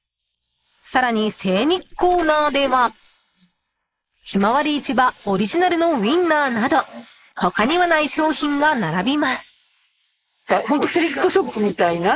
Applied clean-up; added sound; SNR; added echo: neural mask model Resemble Enhance denoiser.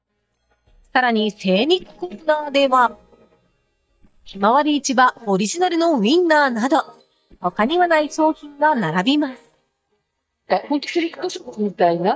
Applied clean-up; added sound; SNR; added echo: neural mask model DeepFilterNet 3.